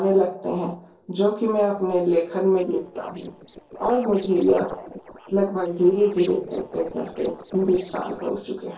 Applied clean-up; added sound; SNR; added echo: neural separator model SepFormer DNS4.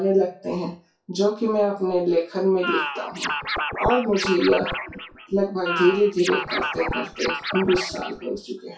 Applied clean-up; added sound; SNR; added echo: classical method WPE with log-MMSE.